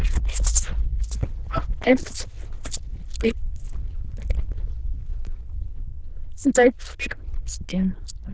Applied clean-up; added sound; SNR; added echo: neural diffusion model UNIVERSE++.